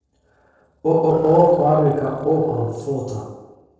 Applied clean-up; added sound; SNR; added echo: neural separator model SepFormer DNS4.